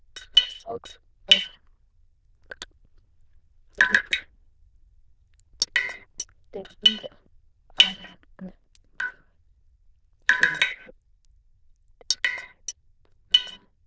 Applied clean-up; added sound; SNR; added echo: neural diffusion model UNIVERSE++.